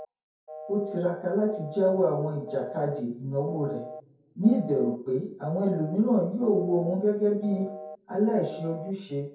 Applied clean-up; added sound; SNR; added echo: none; Telephone; 15 dB; reverberation time 0.6 s.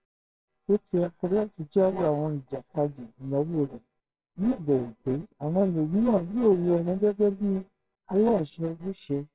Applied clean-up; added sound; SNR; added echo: neural separator model SepFormer WHAMR!.